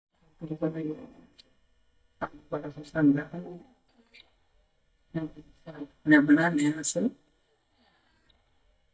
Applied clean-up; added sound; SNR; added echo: neural mask model DeepFilterNet 3.